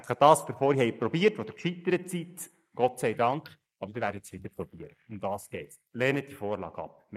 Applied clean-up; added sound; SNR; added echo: neural mask model Resemble Enhance denoiser.